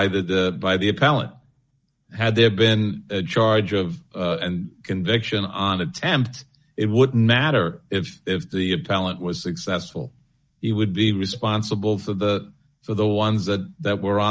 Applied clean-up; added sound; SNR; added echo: neural mask model DeepFilterNet 3.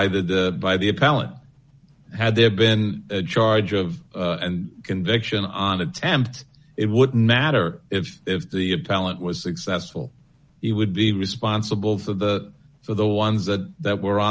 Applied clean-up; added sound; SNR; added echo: none; none; none; none.